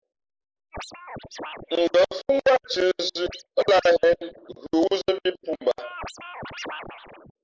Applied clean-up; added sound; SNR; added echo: neural mask model Resemble Enhance denoiser.